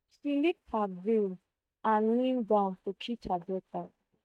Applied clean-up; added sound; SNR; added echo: neural mask model DeepFilterNet 3.